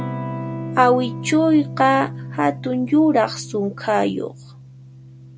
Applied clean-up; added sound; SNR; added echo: none; Electric guitar / Strum; 11 dB; none.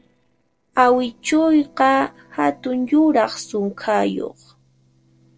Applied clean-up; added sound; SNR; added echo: neural separator model SepFormer DNS4.